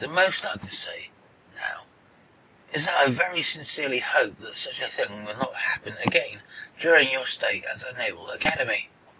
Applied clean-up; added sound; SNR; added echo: none; none; none; none.